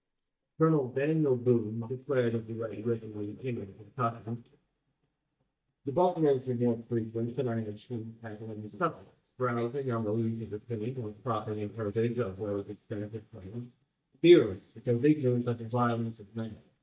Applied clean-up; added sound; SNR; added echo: neural mask model DeepFilterNet 3.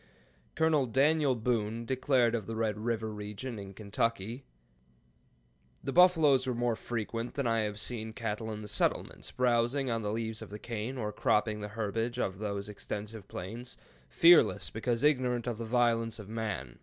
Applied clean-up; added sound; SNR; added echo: none; none; none; none.